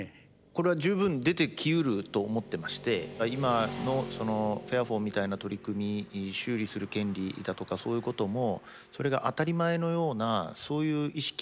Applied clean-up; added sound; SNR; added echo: none; Motorcycle / Traffic noise, roadway noise; 16 dB; none.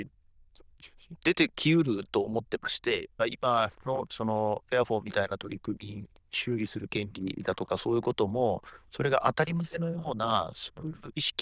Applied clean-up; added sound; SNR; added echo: neural diffusion model UNIVERSE++.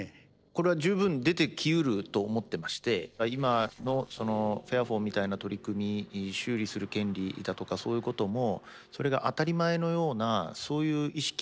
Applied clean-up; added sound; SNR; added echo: neural separator model SepFormer DNS4.